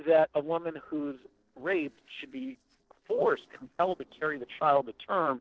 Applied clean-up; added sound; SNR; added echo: neural separator model SepFormer DNS4.